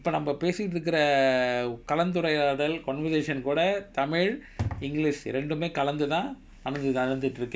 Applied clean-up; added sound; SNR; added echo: none; none; none; none.